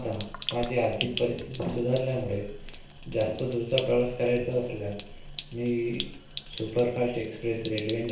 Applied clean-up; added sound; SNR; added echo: none; Sink (filling or washing); 7 dB; reverberation time 0.7 s.